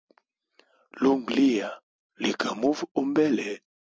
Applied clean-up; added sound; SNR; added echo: none; none; none; none.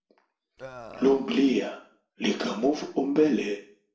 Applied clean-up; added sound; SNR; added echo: none; Burping, eructation; 16 dB; reverberation time 0.4 s.